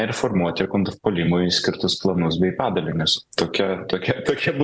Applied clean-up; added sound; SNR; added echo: none; none; none; none.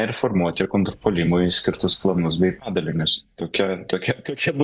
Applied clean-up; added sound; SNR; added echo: neural mask model DeepFilterNet 3.